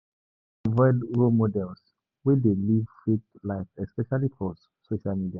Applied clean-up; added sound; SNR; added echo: none; none; none; none.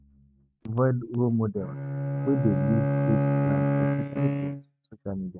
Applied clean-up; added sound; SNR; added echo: neural mask model RNNoise.